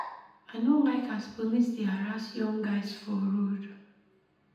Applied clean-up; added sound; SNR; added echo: none; none; none; reverberation time 0.9 s.